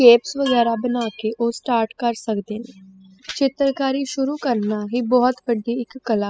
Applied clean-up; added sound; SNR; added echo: classical method spectral subtraction.